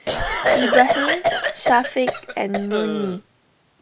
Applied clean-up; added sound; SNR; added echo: none; Cough; -1 dB; none.